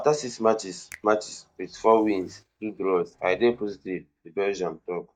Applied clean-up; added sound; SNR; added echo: neural mask model DeepFilterNet 3.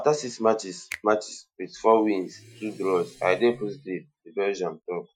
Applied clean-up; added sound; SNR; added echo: classical method Wiener filter.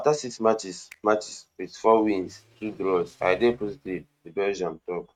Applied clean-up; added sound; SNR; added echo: neural mask model RNNoise.